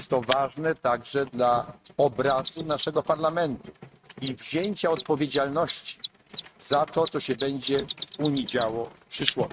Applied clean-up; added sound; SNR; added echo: neural mask model RNNoise.